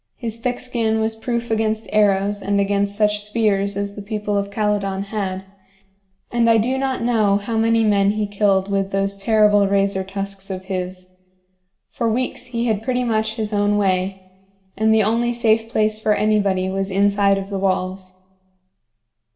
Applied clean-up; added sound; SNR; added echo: none; none; none; reverberation time 0.6 s.